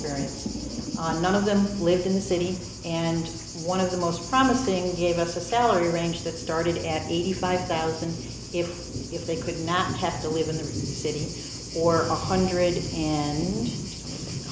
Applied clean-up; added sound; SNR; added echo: none; Thunder; 10 dB; none.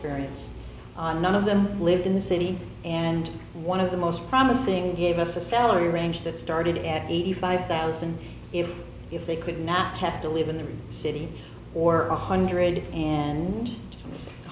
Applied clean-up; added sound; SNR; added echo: none; none; none; none.